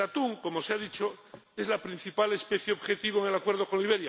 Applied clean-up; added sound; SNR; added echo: none; none; none; none.